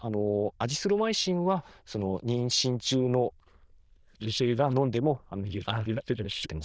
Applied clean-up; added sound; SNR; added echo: neural diffusion model UNIVERSE++.